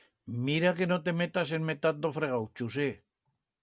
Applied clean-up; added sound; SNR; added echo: none; none; none; none.